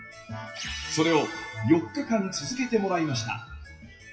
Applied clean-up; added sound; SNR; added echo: classical method WPE with log-MMSE.